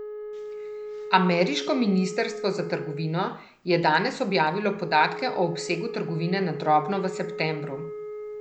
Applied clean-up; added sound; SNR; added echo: none; Wind instrument, woodwind instrument; 10 dB; none.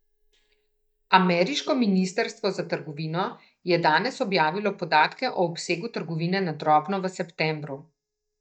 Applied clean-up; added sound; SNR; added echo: neural mask model DeepFilterNet 3.